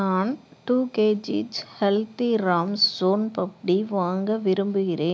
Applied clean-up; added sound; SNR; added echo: none; none; none; none.